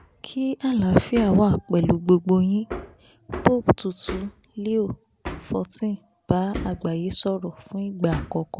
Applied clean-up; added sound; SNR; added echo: none; Hammer; 16 dB; none.